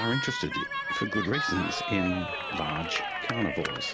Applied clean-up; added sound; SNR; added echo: none; Cheering; 1 dB; none.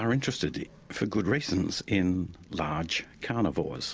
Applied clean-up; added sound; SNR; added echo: none; none; none; none.